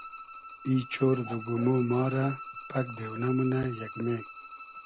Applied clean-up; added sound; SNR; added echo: none; Bowed string instrument; 13 dB; none.